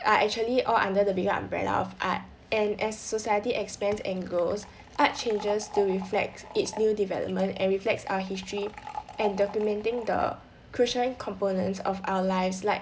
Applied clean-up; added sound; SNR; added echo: none; Liquid; 15 dB; none.